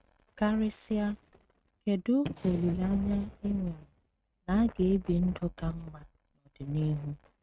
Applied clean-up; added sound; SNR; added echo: neural mask model RNNoise.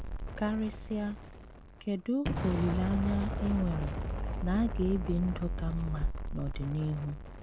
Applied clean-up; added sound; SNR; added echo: none; Explosion; 2 dB; none.